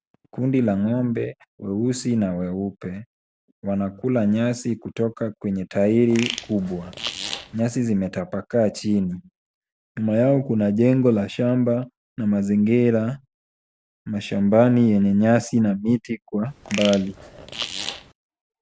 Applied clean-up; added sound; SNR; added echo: none; Fart; 10 dB; none.